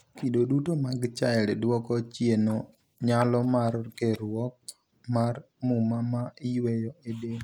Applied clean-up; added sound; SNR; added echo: neural mask model Resemble Enhance denoiser.